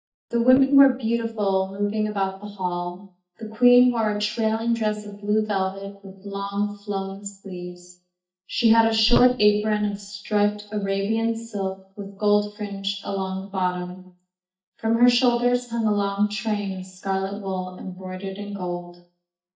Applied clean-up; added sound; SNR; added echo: neural mask model DeepFilterNet 3.